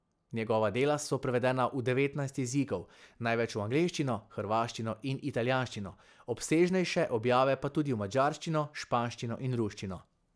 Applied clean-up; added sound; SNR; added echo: none; none; none; none.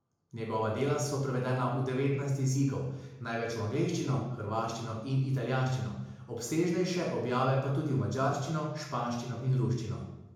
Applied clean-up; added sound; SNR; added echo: none; none; none; reverberation time 0.9 s.